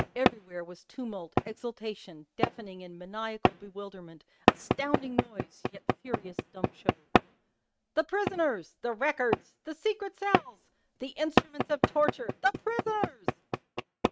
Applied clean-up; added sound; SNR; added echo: neural mask model RNNoise.